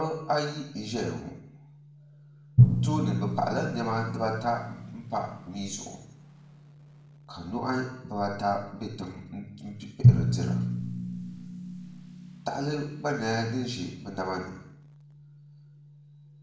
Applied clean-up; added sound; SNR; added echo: none; Drum; -3 dB; reverberation time 0.7 s.